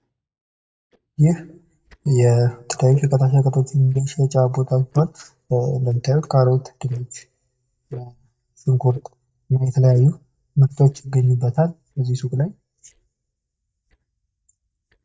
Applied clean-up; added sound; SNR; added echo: neural mask model DeepFilterNet 3.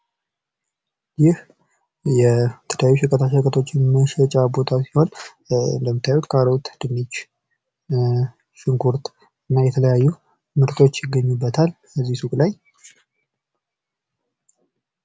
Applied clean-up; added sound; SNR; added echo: none; none; none; none.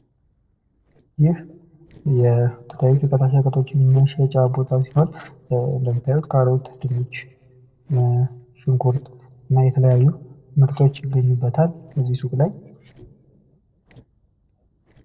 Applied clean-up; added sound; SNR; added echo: neural separator model SepFormer DNS4.